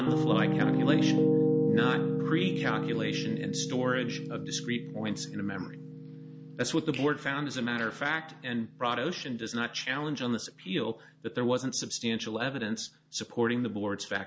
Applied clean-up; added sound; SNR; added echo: none; Piano; 0 dB; none.